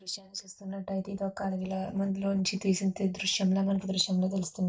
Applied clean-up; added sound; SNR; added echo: neural mask model DeepFilterNet 3.